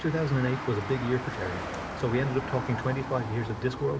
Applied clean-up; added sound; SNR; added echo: none; Motor vehicle (road); 7 dB; reverberation time 0.6 s.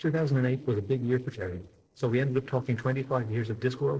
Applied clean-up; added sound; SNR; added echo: neural separator model SepFormer DNS4.